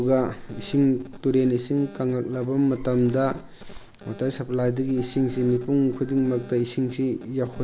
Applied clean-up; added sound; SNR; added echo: none; Liquid; 18 dB; none.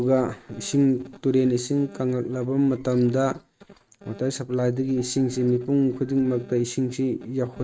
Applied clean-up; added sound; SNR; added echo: neural mask model RNNoise.